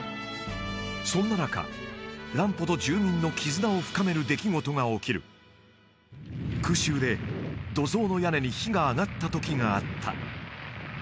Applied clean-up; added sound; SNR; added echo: none; none; none; none.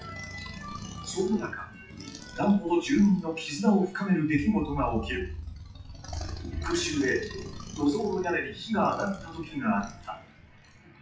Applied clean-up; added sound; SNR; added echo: classical method WPE with log-MMSE.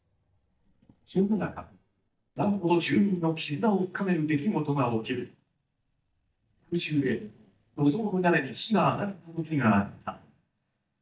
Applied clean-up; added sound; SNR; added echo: neural mask model DeepFilterNet 3.